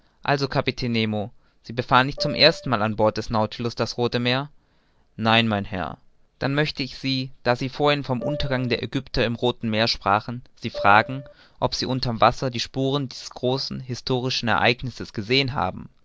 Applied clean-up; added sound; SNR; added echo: none; Piano; 9 dB; none.